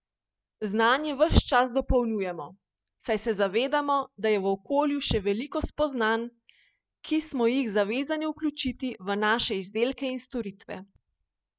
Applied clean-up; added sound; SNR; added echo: none; none; none; none.